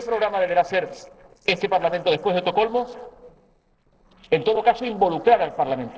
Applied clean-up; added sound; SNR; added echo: neural separator model SepFormer DNS4.